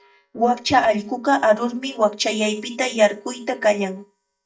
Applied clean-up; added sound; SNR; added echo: neural mask model DeepFilterNet 3.